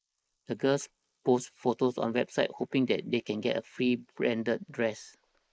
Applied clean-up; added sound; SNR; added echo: neural mask model Resemble Enhance denoiser.